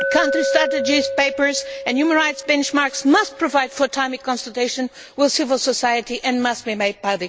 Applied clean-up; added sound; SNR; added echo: none; Glass; 8 dB; none.